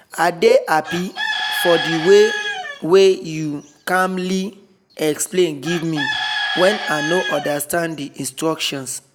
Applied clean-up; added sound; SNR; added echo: none; Bird / Chicken, rooster; 8 dB; none.